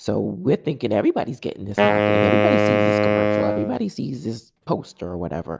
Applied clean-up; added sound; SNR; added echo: none; Wind instrument, woodwind instrument; -4 dB; none.